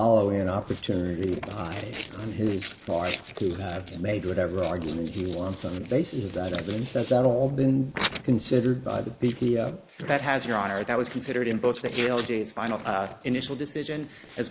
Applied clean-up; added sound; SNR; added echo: neural mask model Resemble Enhance denoiser.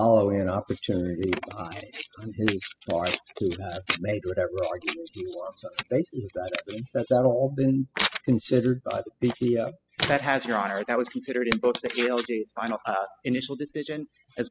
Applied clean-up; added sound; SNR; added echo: classical method spectral subtraction.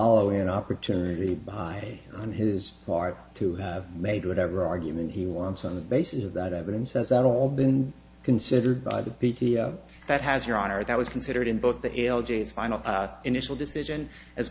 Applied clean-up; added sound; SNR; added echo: none; none; none; none.